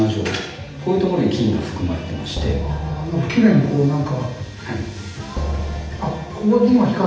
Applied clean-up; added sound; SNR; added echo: none; Drum; 8 dB; reverberation time 0.8 s.